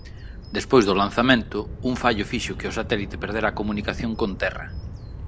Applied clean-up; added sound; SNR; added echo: none; Bird vocalization, bird call, bird song; 11 dB; none.